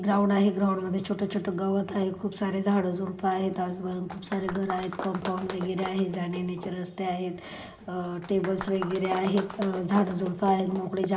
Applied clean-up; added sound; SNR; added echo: none; Applause; 13 dB; reverberation time 1.4 s.